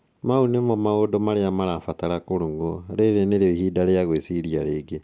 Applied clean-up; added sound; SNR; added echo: none; none; none; none.